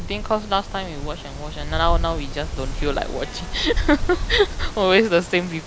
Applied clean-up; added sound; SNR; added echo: none; Wind; 4 dB; none.